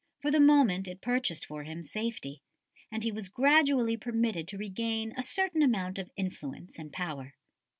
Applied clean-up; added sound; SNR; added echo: none; none; none; none.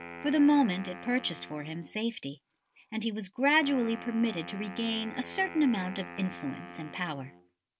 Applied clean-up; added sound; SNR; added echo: none; Wind instrument, woodwind instrument; 15 dB; none.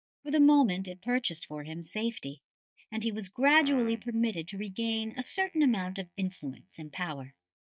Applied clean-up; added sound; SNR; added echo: neural mask model DeepFilterNet 3.